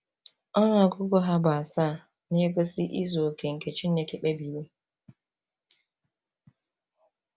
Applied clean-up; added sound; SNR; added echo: none; none; none; none.